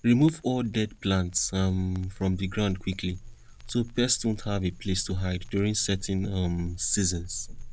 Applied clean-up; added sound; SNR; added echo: none; Crackle; 14 dB; none.